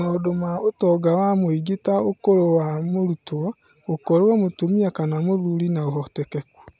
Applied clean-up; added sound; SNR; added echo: none; none; none; none.